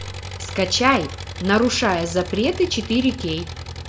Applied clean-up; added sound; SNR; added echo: none; Engine; 11 dB; reverberation time 0.5 s.